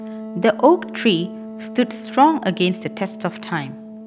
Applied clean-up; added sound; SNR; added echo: none; Wind instrument, woodwind instrument; 13 dB; none.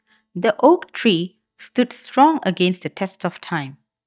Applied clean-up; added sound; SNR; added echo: neural mask model DeepFilterNet 3.